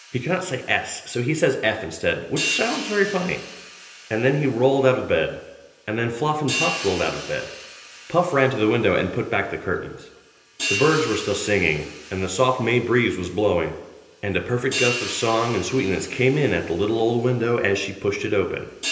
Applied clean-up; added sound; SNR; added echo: none; Hi-hat; 11 dB; reverberation time 1.4 s.